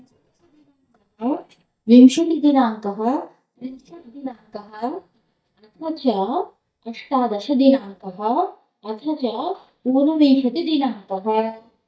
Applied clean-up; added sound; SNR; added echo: neural mask model DeepFilterNet 3.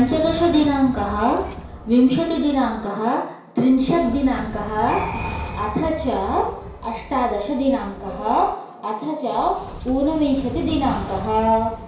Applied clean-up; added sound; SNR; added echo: none; Sliding door / Train; 13 dB; reverberation time 0.6 s.